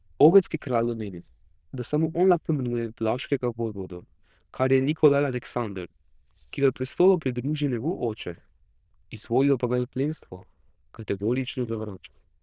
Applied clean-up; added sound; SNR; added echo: neural diffusion model UNIVERSE++.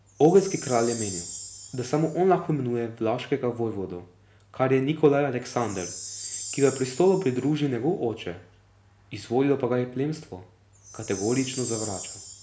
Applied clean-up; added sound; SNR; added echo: none; Chime; 15 dB; none.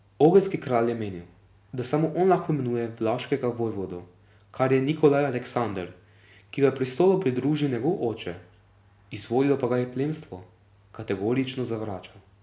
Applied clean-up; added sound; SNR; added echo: none; none; none; none.